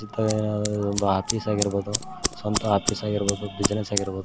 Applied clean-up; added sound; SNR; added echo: none; Scissors; 6 dB; none.